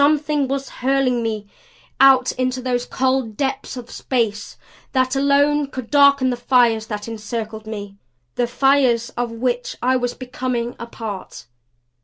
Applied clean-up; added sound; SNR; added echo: none; none; none; none.